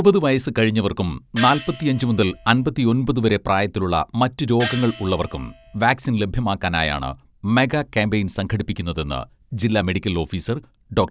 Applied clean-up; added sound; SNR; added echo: none; Gong; 13 dB; none.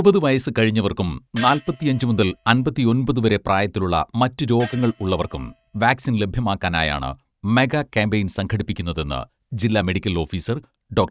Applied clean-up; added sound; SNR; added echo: neural mask model RNNoise.